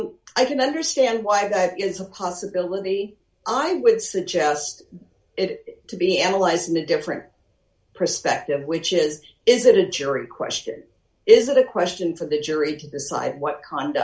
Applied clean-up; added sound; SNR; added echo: none; none; none; none.